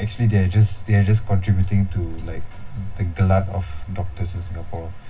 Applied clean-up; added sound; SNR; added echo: none; Walk, footsteps; 8 dB; reverberation time 0.4 s.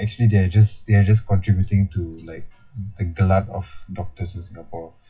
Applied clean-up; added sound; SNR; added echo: classical method WPE with log-MMSE.